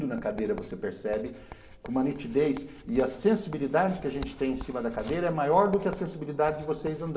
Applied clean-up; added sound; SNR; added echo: none; Writing; 17 dB; reverberation time 2.1 s.